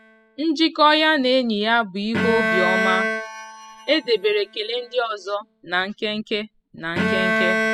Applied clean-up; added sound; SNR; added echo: classical method spectral subtraction.